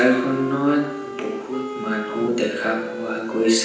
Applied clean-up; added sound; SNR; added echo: none; Wind instrument, woodwind instrument; 10 dB; reverberation time 0.9 s.